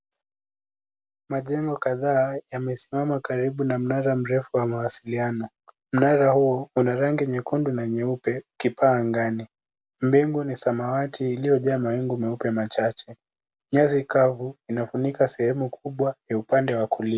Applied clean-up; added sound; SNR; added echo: none; none; none; none.